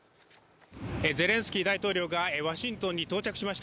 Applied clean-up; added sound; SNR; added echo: none; none; none; none.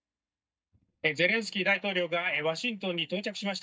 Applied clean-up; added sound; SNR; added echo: neural mask model DeepFilterNet 3.